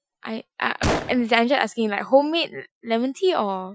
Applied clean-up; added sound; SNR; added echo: classical method Wiener filter.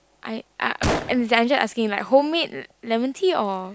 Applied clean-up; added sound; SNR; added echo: none; Gunshot, gunfire; 8 dB; none.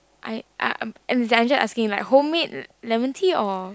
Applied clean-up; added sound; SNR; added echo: none; none; none; none.